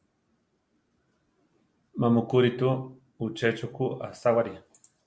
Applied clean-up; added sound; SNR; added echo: none; none; none; none.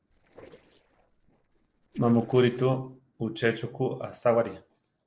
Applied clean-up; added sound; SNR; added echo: neural separator model SepFormer DNS4.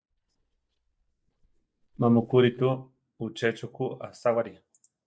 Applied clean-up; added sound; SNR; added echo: neural mask model DeepFilterNet 3.